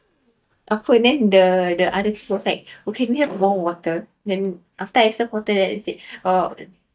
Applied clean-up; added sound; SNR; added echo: neural mask model DeepFilterNet 3.